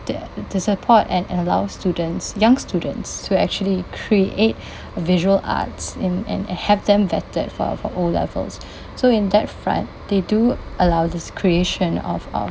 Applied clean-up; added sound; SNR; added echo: none; none; none; none.